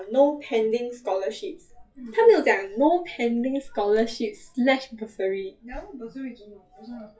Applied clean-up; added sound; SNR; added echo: classical method WPE with log-MMSE.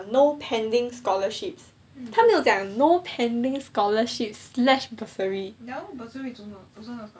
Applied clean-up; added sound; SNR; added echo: none; none; none; none.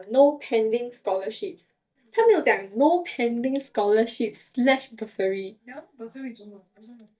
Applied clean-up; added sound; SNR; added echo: neural mask model DeepFilterNet 3.